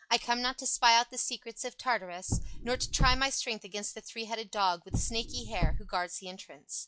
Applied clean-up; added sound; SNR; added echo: classical method log-MMSE.